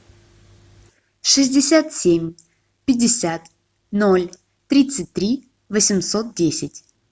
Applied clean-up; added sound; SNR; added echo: none; none; none; none.